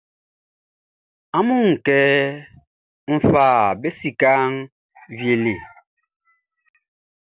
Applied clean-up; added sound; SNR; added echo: none; none; none; none.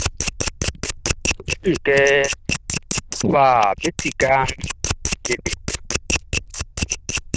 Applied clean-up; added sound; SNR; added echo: neural diffusion model UNIVERSE++.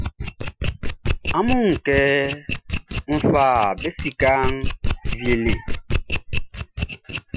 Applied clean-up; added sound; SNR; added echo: classical method Wiener filter.